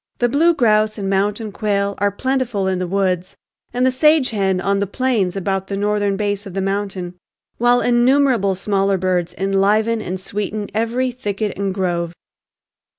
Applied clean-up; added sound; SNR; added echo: none; none; none; none.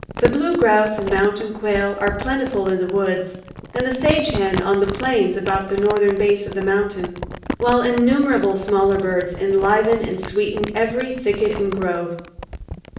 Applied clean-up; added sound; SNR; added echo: none; Crumpling, crinkling; 11 dB; reverberation time 0.6 s.